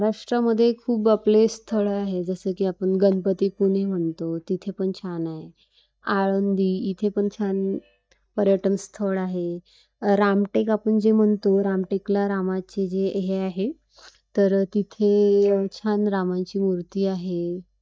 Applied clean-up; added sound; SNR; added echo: neural mask model DeepFilterNet 3.